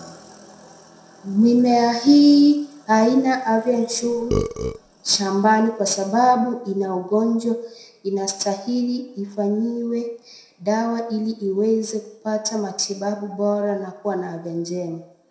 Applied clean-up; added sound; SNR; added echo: none; Burping, eructation; 7 dB; reverberation time 0.6 s.